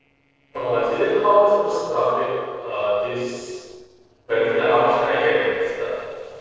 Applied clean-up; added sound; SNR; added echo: neural separator model SepFormer DNS4.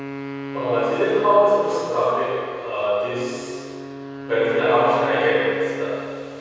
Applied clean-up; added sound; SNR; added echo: none; Wind instrument, woodwind instrument; 12 dB; reverberation time 1.9 s.